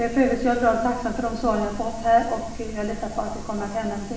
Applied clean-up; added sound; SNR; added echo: none; none; none; reverberation time 0.9 s.